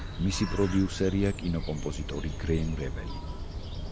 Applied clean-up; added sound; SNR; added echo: none; Bird; 5 dB; none.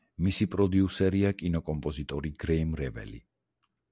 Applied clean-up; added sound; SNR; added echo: none; none; none; none.